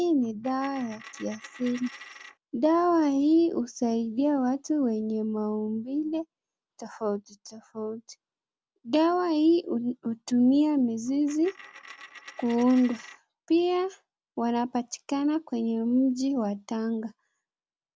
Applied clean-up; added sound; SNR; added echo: none; Coin (dropping); 19 dB; none.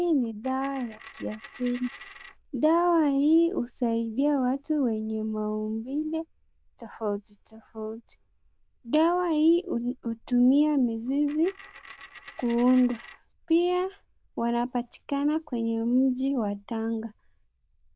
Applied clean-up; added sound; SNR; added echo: neural diffusion model UNIVERSE++.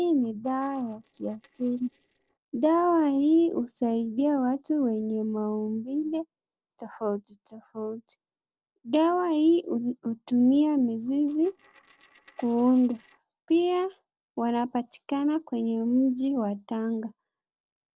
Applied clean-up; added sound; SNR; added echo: neural separator model SepFormer DNS4.